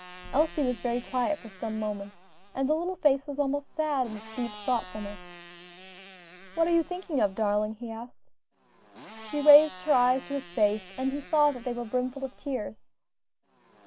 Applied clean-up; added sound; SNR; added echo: none; Motorcycle; 19 dB; none.